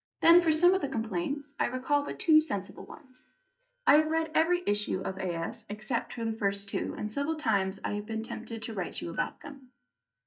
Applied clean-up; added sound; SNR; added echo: neural mask model DeepFilterNet 3.